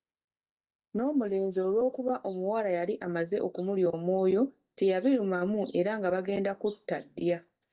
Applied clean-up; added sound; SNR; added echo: neural mask model DeepFilterNet 3.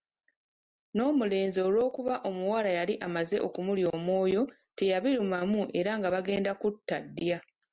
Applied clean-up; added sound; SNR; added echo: none; none; none; none.